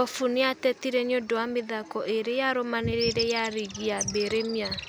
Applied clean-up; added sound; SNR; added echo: none; none; none; none.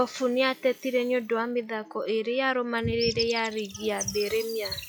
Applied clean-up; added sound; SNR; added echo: classical method log-MMSE.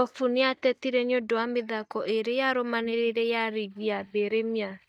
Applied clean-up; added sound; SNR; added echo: neural mask model DeepFilterNet 3.